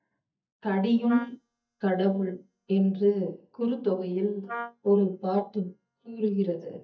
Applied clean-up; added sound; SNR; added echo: neural mask model DeepFilterNet 3.